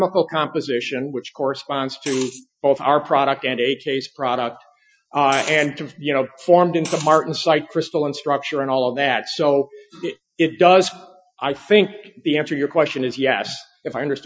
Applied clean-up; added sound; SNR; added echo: classical method Wiener filter.